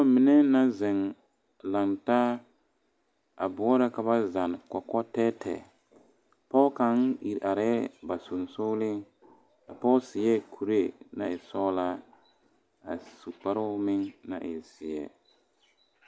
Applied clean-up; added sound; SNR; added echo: none; none; none; none.